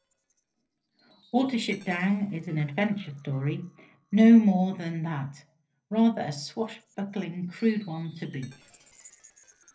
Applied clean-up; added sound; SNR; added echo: neural separator model SepFormer DNS4.